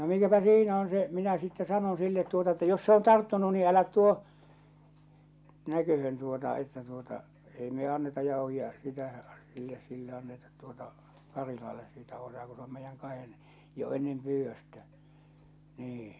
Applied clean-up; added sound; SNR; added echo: none; none; none; none.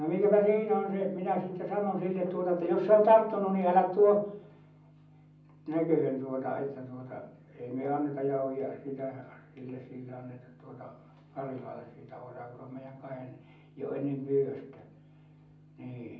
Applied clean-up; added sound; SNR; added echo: none; none; none; reverberation time 0.6 s.